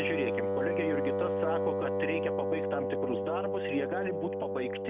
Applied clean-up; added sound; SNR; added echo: none; Wind instrument, woodwind instrument; -3 dB; none.